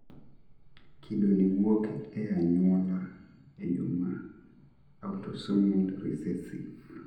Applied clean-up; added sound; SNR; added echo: none; none; none; reverberation time 0.8 s.